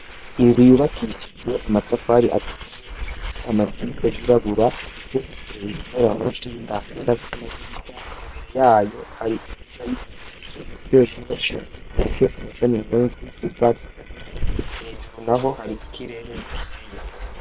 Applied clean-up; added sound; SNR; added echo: neural separator model SepFormer WHAM!.